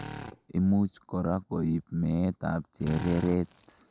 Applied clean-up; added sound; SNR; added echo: none; Drill; 15 dB; none.